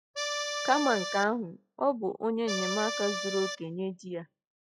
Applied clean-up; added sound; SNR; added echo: classical method log-MMSE.